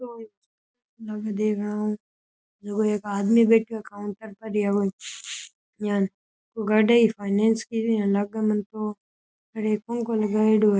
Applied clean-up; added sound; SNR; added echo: none; none; none; none.